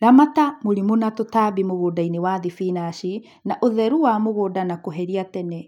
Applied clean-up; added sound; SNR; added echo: none; none; none; none.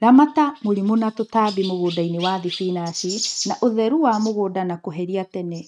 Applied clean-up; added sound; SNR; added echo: neural mask model RNNoise.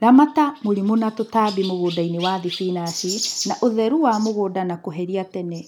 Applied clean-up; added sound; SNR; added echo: none; Chirp, tweet; 14 dB; none.